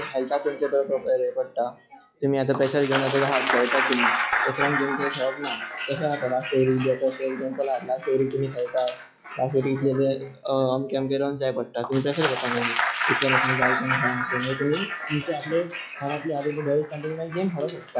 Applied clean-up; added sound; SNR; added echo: classical method log-MMSE.